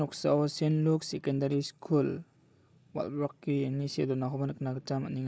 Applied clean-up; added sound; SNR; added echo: neural mask model Resemble Enhance denoiser.